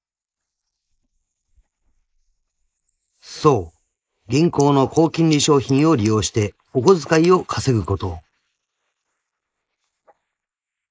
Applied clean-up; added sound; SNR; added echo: neural mask model Resemble Enhance denoiser.